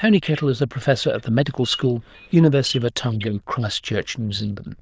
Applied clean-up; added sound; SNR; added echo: neural diffusion model UNIVERSE++.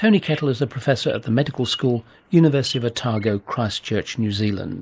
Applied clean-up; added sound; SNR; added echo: neural mask model Resemble Enhance denoiser.